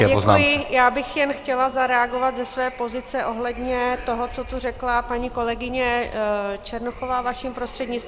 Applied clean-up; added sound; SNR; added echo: none; Wind; 18 dB; none.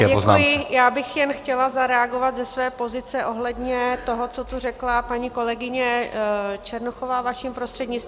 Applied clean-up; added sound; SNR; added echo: none; none; none; none.